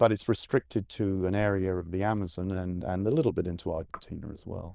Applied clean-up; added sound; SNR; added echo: neural diffusion model UNIVERSE++.